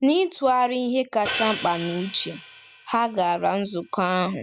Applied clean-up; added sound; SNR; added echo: none; Hi-hat; 12 dB; none.